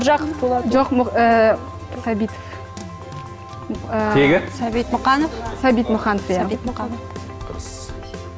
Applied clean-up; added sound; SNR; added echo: none; none; none; none.